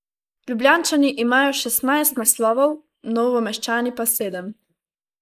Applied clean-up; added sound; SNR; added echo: neural mask model Resemble Enhance denoiser.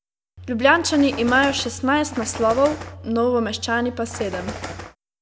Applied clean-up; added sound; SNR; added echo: none; Bird; 13 dB; none.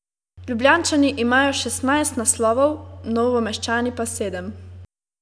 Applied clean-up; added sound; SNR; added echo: none; none; none; none.